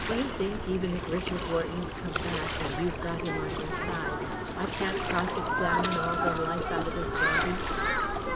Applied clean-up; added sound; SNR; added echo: none; Gurgling + Human group actions; -3 dB; none.